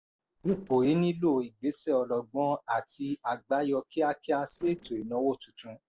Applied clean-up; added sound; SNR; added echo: neural separator model SepFormer DNS4.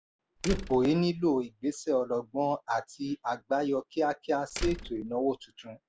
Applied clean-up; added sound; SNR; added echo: none; Slam; 9 dB; none.